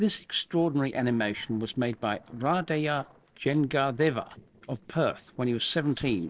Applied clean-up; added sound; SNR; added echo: neural separator model SepFormer DNS4.